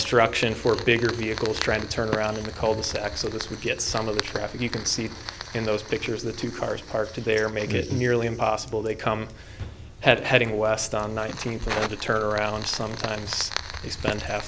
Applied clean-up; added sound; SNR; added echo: none; Fire; 12 dB; none.